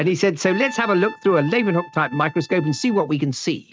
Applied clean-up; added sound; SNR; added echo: neural mask model RNNoise.